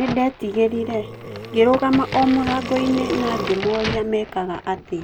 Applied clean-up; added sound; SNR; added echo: none; Crack + Burping, eructation; 9 dB; none.